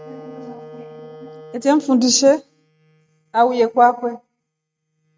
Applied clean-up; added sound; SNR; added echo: neural mask model RNNoise.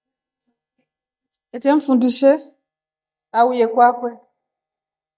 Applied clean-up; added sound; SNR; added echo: neural mask model DeepFilterNet 3.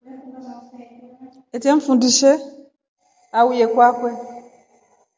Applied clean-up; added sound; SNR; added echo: none; none; none; none.